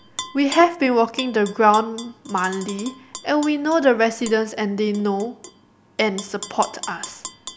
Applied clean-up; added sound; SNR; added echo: none; Tap / Glass; 16 dB; none.